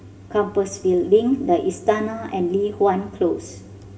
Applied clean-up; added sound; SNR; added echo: none; none; none; reverberation time 2.8 s.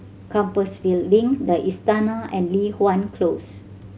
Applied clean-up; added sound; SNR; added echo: none; none; none; none.